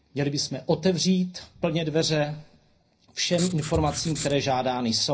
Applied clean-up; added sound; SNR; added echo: none; Writing; 11 dB; reverberation time 0.5 s.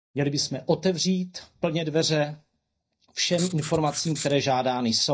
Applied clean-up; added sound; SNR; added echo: neural mask model DeepFilterNet 3.